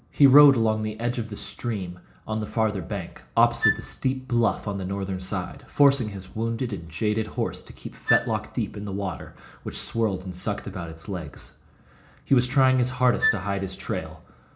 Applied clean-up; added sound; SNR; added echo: none; Wind instrument, woodwind instrument; 4 dB; reverberation time 0.4 s.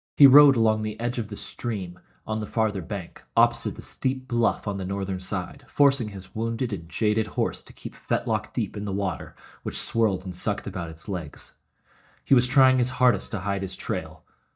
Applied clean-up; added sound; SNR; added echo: neural mask model DeepFilterNet 3.